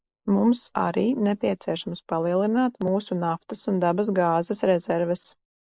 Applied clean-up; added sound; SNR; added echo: neural mask model Resemble Enhance denoiser.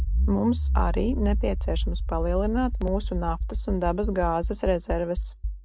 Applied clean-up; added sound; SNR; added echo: none; Accelerating, revving, vroom; -1 dB; none.